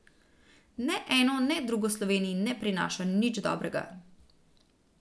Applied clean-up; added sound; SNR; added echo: none; none; none; none.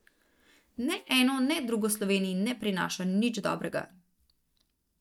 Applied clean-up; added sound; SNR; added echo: neural mask model DeepFilterNet 3.